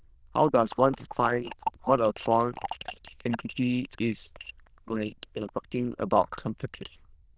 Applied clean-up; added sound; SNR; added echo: neural diffusion model UNIVERSE++.